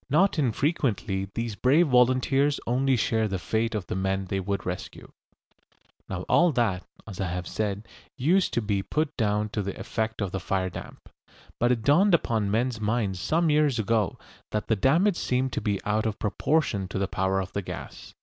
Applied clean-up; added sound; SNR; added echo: none; none; none; none.